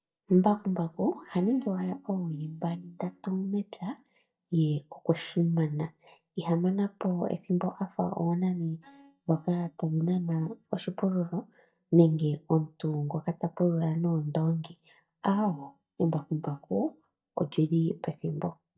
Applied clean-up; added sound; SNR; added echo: neural mask model DeepFilterNet 3.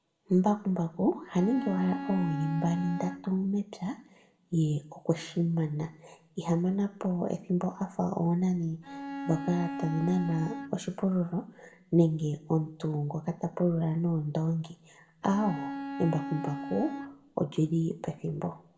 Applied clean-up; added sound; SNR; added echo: none; Bowed string instrument; 8 dB; reverberation time 0.5 s.